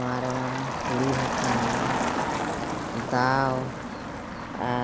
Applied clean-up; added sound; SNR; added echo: none; Motor vehicle (road); 0 dB; none.